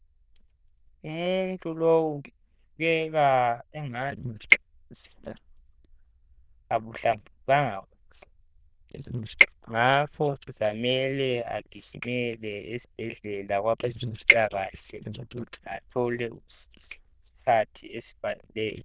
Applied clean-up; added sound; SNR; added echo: neural diffusion model UNIVERSE++.